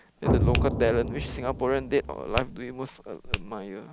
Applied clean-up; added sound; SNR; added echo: none; Finger snapping + Explosion; 0 dB; none.